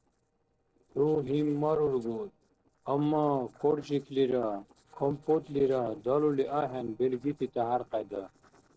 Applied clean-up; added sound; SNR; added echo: neural separator model SepFormer DNS4.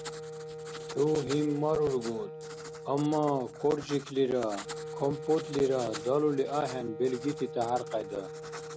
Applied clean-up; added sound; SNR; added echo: none; Wind instrument, woodwind instrument + Writing; 10 dB; none.